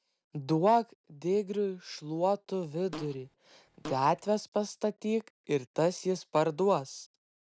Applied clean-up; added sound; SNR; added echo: none; Fart; 14 dB; none.